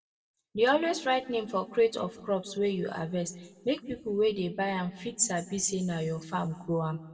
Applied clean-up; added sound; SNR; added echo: none; none; none; reverberation time 1.1 s.